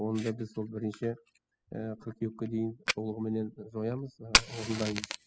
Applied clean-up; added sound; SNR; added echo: classical method spectral subtraction.